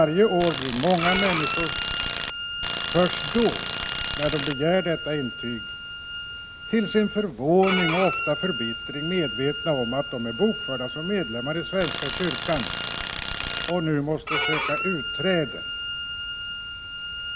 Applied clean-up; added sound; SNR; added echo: none; Bowed string instrument + Tools; 4 dB; none.